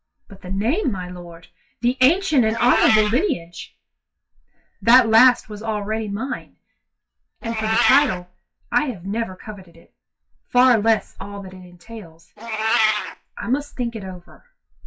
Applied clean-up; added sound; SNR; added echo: classical method WPE with log-MMSE.